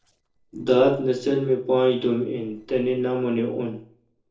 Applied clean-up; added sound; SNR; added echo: neural separator model SepFormer DNS4.